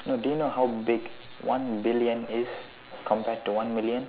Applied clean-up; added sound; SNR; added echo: none; none; none; none.